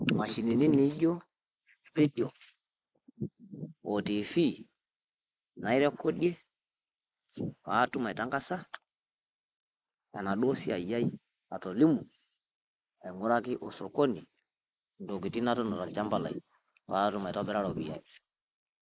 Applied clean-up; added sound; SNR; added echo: neural mask model Resemble Enhance denoiser.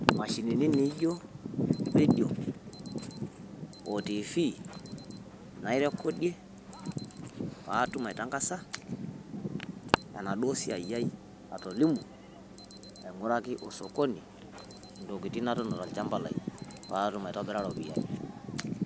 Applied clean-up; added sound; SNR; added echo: none; Alarm; 10 dB; none.